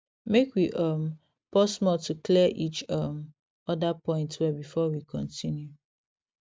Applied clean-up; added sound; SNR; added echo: none; none; none; none.